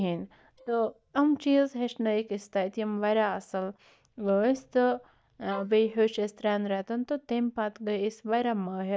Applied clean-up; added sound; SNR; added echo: neural mask model DeepFilterNet 3.